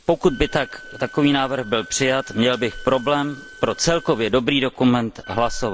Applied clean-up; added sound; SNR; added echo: none; Wind instrument, woodwind instrument + Sink (filling or washing) / Water tap, faucet; 16 dB; none.